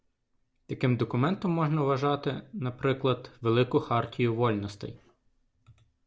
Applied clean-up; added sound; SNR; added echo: none; none; none; none.